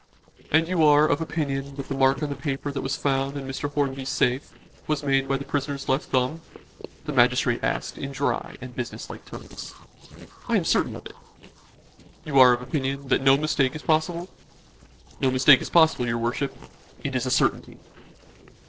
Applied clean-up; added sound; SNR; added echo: neural separator model SepFormer DNS4.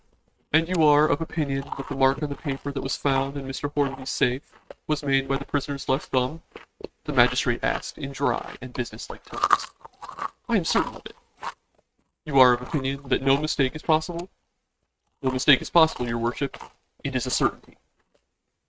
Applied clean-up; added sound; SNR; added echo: neural mask model RNNoise.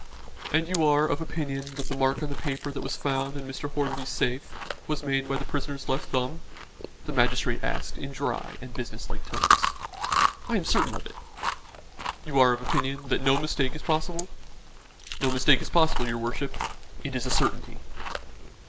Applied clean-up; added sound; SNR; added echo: neural mask model Resemble Enhance denoiser.